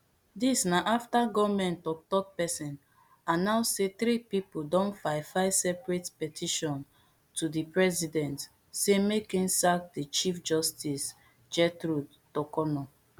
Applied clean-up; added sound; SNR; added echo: none; none; none; none.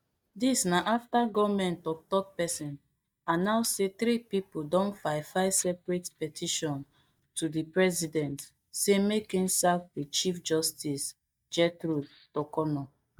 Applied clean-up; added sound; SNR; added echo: neural mask model DeepFilterNet 3.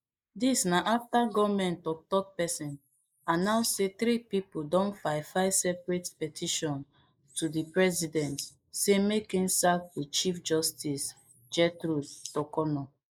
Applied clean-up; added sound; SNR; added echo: neural mask model Resemble Enhance denoiser.